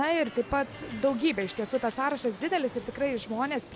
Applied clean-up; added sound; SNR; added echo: none; Aircraft + Electric guitar; 18 dB; none.